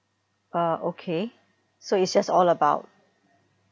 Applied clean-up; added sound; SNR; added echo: none; none; none; none.